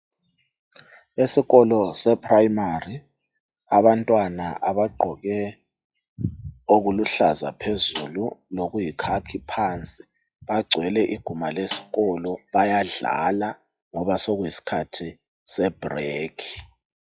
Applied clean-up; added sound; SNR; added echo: classical method log-MMSE.